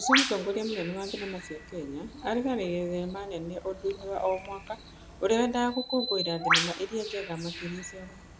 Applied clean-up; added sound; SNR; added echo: none; Bird; 3 dB; none.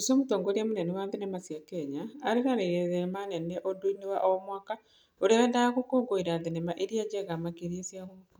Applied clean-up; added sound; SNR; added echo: none; none; none; none.